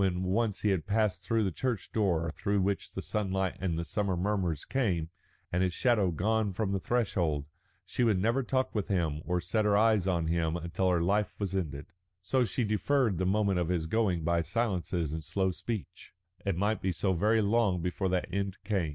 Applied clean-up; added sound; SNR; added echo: none; none; none; none.